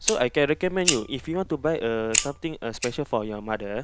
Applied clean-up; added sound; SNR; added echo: none; Fire; 5 dB; none.